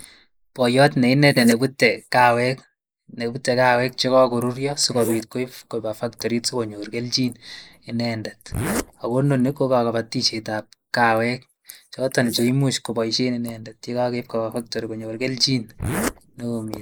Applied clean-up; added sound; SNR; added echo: neural mask model Resemble Enhance denoiser.